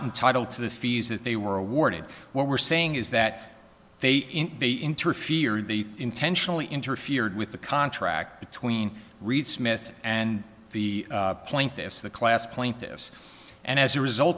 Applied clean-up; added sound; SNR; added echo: none; none; none; none.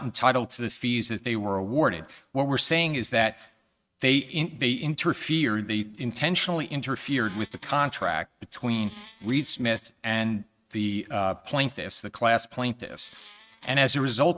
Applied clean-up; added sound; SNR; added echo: neural mask model RNNoise.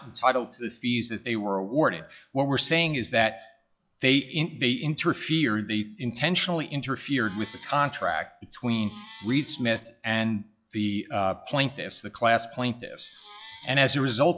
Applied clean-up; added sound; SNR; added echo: classical method log-MMSE.